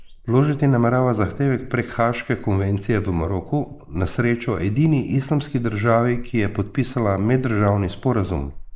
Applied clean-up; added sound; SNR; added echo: neural mask model Resemble Enhance denoiser.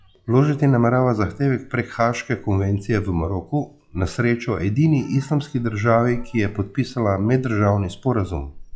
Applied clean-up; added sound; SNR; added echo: classical method log-MMSE.